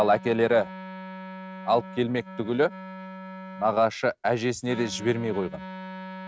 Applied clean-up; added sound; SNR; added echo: neural mask model RNNoise.